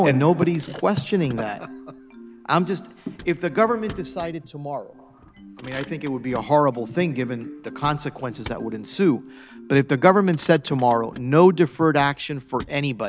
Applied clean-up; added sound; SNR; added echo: none; Marimba, xylophone + Motor vehicle (road); 19 dB; none.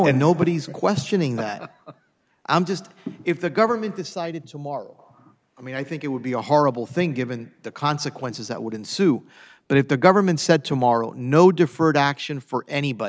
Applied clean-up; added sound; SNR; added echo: none; none; none; none.